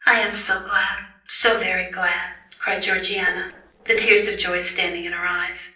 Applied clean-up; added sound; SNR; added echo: neural separator model SepFormer DNS4.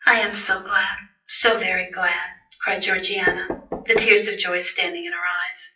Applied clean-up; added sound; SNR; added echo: classical method WPE with log-MMSE.